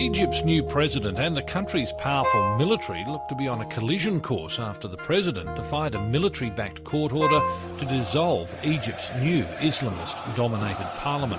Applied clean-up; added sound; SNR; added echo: none; Wind instrument, woodwind instrument; 0 dB; none.